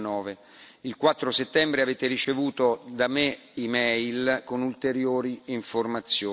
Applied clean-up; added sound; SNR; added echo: none; none; none; none.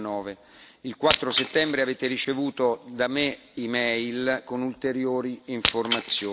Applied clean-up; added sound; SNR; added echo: none; Shatter; 8 dB; none.